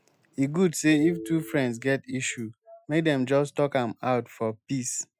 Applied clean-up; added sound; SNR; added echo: classical method Wiener filter.